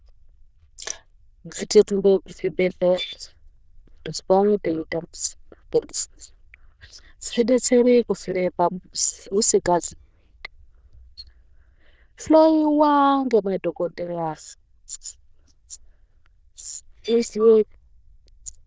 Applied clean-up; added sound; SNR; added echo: neural diffusion model UNIVERSE++.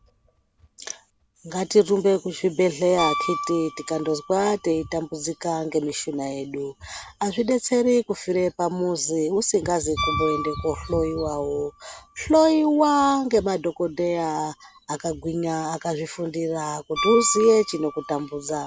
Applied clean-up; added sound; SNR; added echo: none; Piano; 13 dB; none.